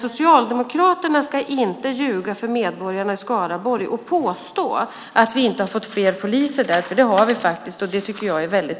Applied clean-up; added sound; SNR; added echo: none; none; none; none.